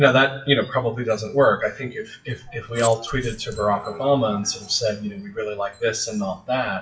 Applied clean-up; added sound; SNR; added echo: classical method WPE with log-MMSE.